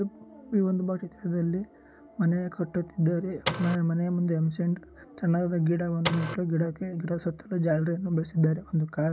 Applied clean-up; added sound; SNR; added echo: none; Printer; 1 dB; none.